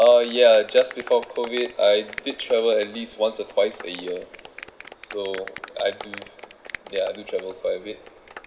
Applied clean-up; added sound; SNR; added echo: none; Clapping; 13 dB; none.